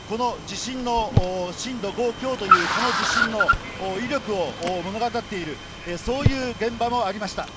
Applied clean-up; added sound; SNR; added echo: none; Car + Chewing, mastication; -1 dB; none.